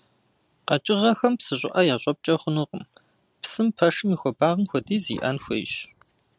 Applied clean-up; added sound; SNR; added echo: none; none; none; none.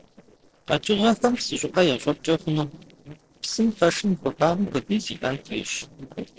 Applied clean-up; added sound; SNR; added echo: neural separator model SepFormer DNS4.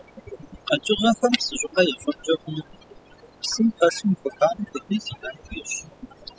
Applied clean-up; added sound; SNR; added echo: classical method spectral subtraction.